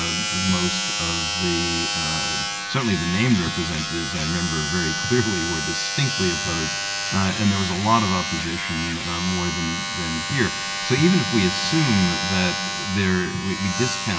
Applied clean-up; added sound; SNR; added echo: none; Domestic sounds, home sounds; 3 dB; none.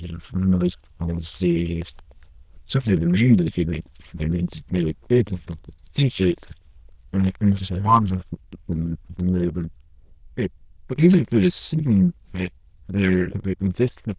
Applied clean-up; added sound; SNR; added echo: neural diffusion model UNIVERSE++.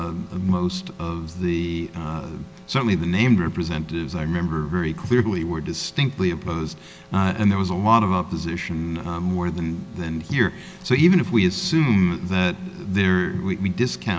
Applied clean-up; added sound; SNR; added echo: none; none; none; none.